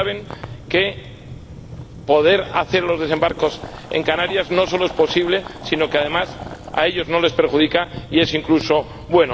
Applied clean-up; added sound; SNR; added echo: none; Boiling; 14 dB; none.